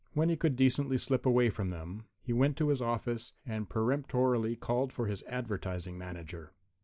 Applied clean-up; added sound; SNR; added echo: none; none; none; none.